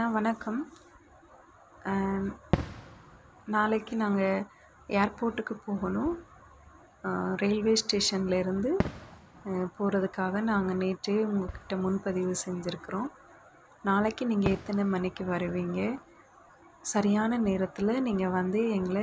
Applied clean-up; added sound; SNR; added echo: none; Fireworks; 13 dB; none.